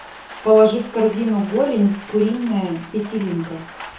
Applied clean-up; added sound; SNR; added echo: none; Rain; 19 dB; reverberation time 0.6 s.